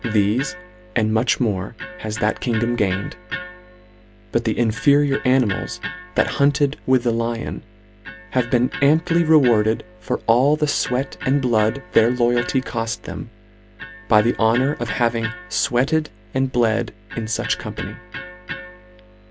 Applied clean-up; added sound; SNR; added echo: none; Electric guitar; 14 dB; none.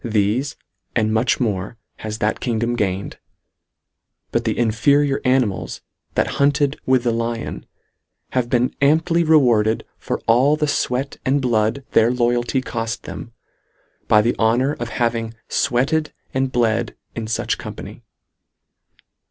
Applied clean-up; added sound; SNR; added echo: none; none; none; none.